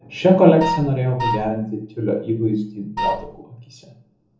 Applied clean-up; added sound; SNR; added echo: none; Wind instrument, woodwind instrument; 5 dB; reverberation time 1.0 s.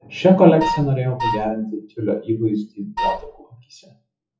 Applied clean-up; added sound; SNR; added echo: classical method WPE with log-MMSE.